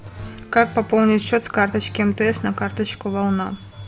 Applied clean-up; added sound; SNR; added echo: none; none; none; none.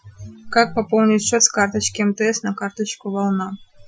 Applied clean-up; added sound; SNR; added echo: classical method Wiener filter.